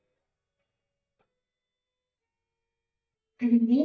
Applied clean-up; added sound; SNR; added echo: neural mask model DeepFilterNet 3.